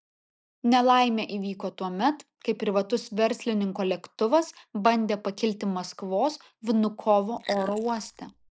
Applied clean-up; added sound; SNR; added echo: neural mask model Resemble Enhance denoiser.